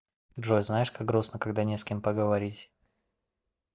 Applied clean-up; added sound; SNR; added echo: neural mask model DeepFilterNet 3.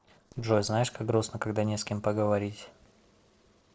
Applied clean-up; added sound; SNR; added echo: neural separator model SepFormer DNS4.